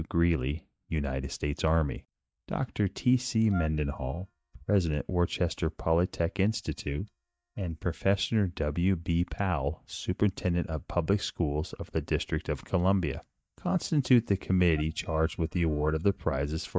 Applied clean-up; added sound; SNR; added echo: neural mask model DeepFilterNet 3.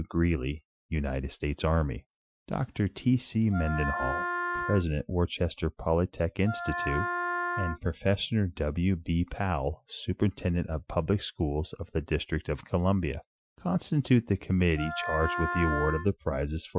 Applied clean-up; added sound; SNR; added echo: classical method Wiener filter.